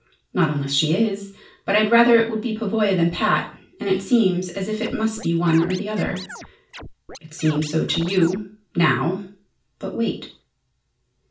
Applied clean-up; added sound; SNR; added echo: none; Scratching (performance technique); 15 dB; reverberation time 0.4 s.